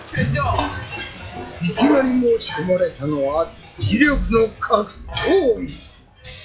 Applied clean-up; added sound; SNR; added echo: classical method log-MMSE.